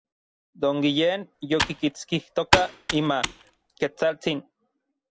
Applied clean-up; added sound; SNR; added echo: none; Computer keyboard; 2 dB; none.